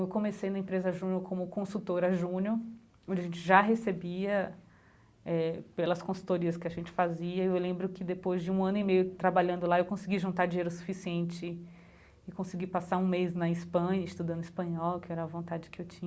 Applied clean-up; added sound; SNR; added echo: none; none; none; none.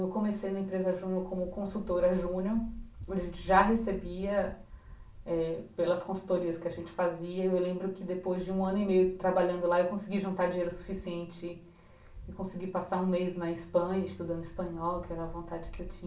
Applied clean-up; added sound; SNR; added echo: none; Wind; 16 dB; reverberation time 0.3 s.